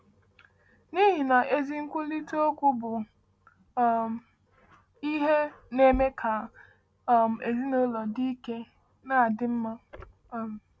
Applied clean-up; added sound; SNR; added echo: none; none; none; none.